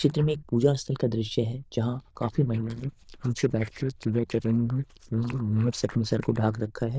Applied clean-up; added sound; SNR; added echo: neural diffusion model UNIVERSE++.